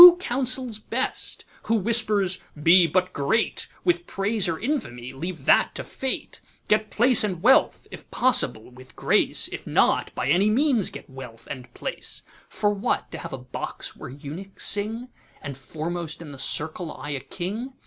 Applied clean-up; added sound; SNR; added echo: none; none; none; none.